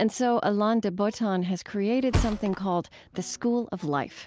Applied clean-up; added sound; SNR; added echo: none; Thump, thud; 7 dB; none.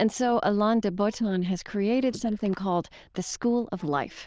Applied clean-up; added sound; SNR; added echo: neural diffusion model UNIVERSE++.